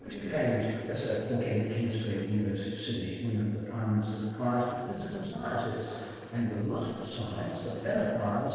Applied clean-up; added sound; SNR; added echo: neural separator model SepFormer DNS4.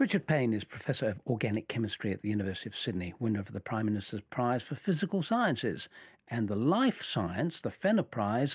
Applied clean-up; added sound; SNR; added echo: none; none; none; none.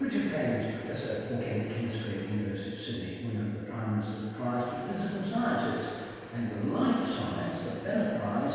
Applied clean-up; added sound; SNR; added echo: none; Drill / Mechanisms; 17 dB; reverberation time 1.9 s.